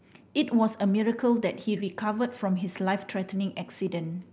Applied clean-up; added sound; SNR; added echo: none; none; none; none.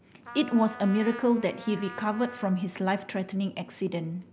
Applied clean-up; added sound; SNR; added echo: none; Trumpet; 17 dB; none.